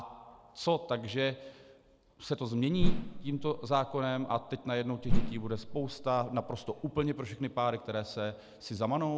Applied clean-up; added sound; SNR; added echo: none; Whoosh, swoosh, swish; -3 dB; none.